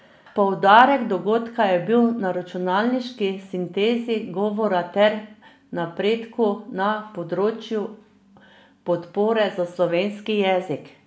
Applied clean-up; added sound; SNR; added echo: none; none; none; none.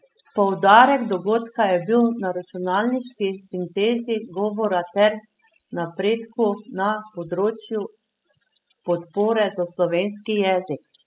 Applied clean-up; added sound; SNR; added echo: classical method spectral subtraction.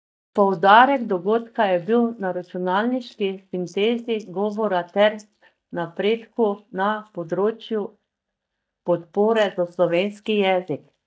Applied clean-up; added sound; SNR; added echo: neural mask model DeepFilterNet 3.